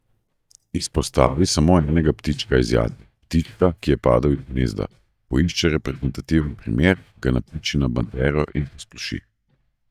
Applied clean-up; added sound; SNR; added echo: neural mask model DeepFilterNet 3.